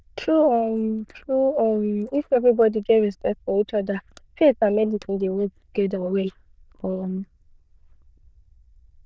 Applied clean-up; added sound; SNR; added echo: neural diffusion model UNIVERSE++.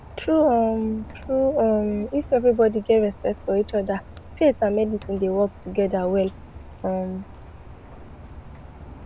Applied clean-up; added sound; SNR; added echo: none; Rain; 17 dB; none.